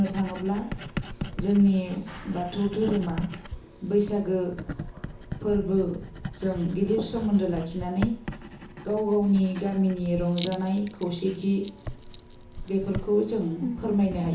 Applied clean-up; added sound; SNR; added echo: none; Writing; 10 dB; reverberation time 0.8 s.